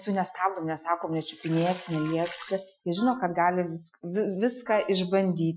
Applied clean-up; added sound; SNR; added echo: classical method Wiener filter.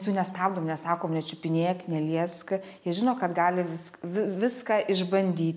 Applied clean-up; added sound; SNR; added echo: none; none; none; none.